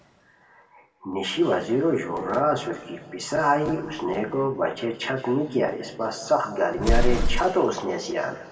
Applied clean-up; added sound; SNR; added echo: none; Explosion; 4 dB; reverberation time 1.7 s.